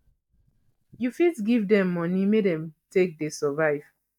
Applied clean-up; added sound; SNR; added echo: neural mask model DeepFilterNet 3.